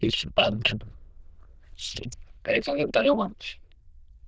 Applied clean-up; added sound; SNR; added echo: neural diffusion model UNIVERSE++.